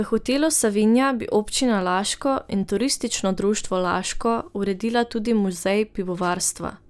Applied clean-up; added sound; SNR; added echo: none; none; none; none.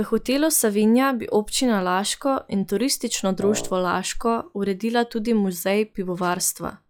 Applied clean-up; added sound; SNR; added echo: classical method log-MMSE.